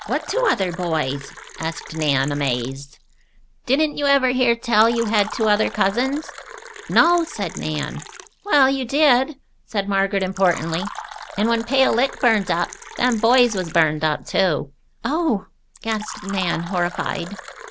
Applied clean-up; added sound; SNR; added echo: none; Fill (with liquid); 16 dB; none.